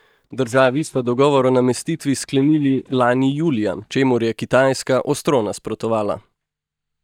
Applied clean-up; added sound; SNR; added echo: neural mask model DeepFilterNet 3.